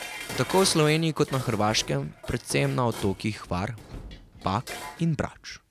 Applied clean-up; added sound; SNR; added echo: none; Dishes, pots, and pans; 13 dB; none.